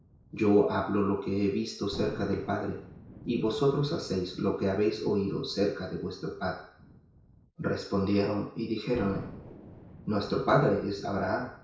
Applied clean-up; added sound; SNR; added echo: none; Thunder; 18 dB; reverberation time 0.6 s.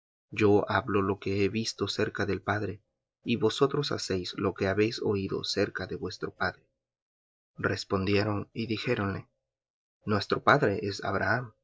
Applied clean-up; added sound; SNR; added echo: none; none; none; none.